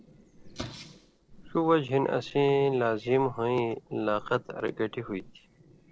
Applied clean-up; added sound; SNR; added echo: neural separator model SepFormer DNS4.